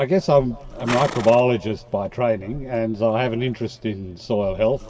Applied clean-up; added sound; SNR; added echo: none; Livestock, farm animals, working animals; 15 dB; reverberation time 2.3 s.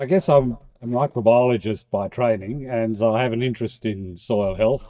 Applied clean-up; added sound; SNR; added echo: neural mask model DeepFilterNet 3.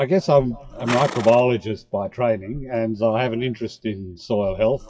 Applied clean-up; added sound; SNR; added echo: classical method WPE with log-MMSE.